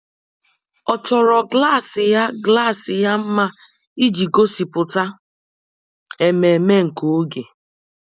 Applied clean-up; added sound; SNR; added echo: none; none; none; none.